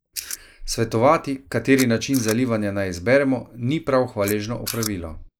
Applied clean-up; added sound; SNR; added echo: neural mask model Resemble Enhance denoiser.